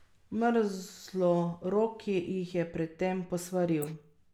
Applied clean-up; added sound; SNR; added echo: neural mask model Resemble Enhance denoiser.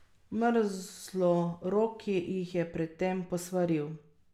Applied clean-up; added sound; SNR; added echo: none; none; none; none.